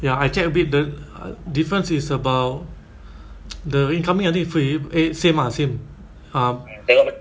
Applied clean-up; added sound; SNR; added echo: none; none; none; none.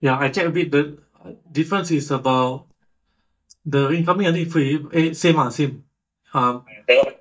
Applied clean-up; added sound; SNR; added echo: neural mask model DeepFilterNet 3.